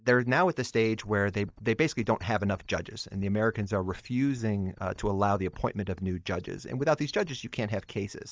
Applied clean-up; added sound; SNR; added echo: neural mask model DeepFilterNet 3.